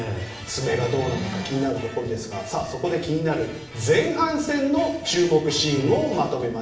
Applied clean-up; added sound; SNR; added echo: none; none; none; reverberation time 0.6 s.